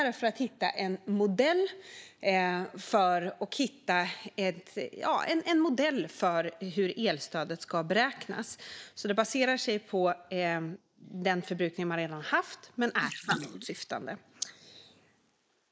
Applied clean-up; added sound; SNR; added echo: neural mask model Resemble Enhance denoiser.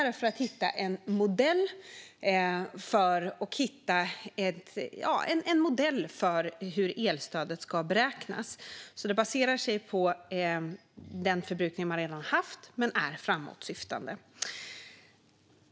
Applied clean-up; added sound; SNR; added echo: none; none; none; none.